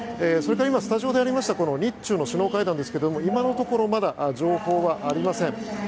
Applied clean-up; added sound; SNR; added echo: none; none; none; none.